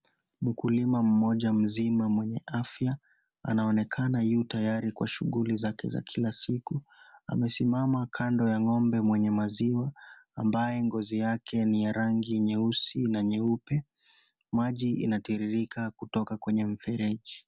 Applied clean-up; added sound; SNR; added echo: none; none; none; none.